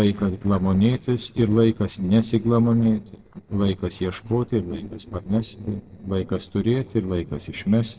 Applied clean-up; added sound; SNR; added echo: neural separator model SepFormer DNS4.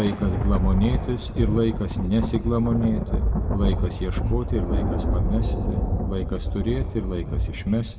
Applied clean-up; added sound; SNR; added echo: none; Thunder; -2 dB; reverberation time 1.6 s.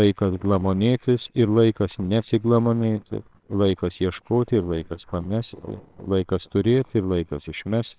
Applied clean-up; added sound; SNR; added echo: neural separator model SepFormer WHAMR!.